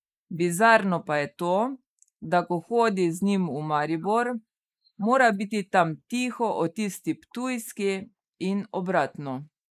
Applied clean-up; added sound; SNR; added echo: neural mask model Resemble Enhance denoiser.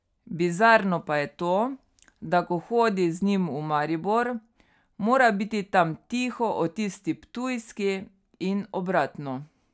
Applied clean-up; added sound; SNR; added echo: none; none; none; none.